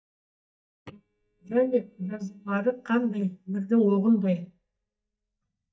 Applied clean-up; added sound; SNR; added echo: neural mask model DeepFilterNet 3.